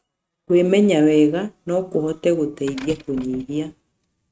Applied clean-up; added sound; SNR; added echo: neural mask model RNNoise.